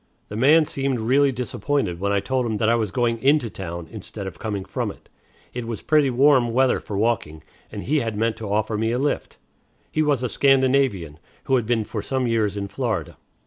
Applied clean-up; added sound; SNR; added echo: none; none; none; none.